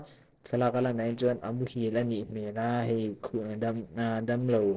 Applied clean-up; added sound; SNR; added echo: neural separator model SepFormer DNS4.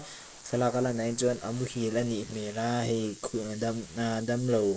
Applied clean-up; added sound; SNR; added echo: neural mask model Resemble Enhance denoiser.